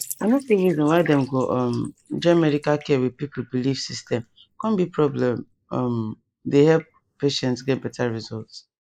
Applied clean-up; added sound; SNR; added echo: neural mask model Resemble Enhance denoiser.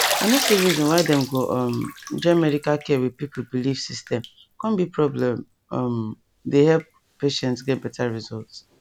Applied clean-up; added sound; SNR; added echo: none; Bathtub (filling or washing); 9 dB; none.